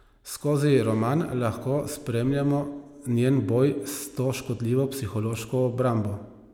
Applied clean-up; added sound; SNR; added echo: none; none; none; none.